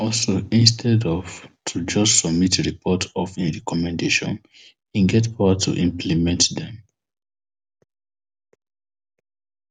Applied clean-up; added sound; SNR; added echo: none; none; none; none.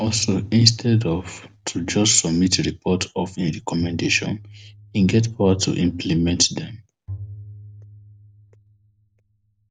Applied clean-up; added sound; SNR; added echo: none; Bowed string instrument; 17 dB; none.